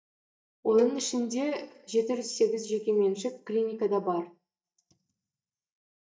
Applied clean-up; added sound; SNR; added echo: neural mask model DeepFilterNet 3.